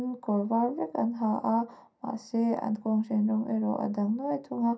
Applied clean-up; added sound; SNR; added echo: none; none; none; reverberation time 0.3 s.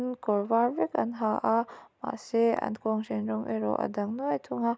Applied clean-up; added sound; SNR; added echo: none; none; none; none.